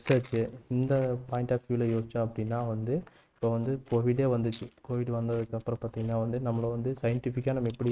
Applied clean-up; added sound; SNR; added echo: neural mask model RNNoise.